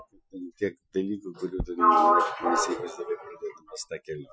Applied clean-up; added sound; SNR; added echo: classical method Wiener filter.